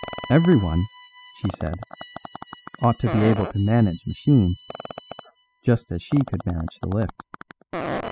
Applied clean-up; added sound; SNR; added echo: classical method spectral subtraction.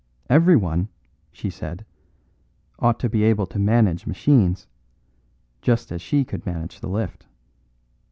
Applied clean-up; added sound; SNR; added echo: none; none; none; none.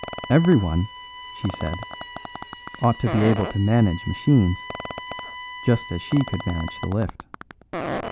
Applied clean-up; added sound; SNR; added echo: none; Fart + Bowed string instrument; 11 dB; none.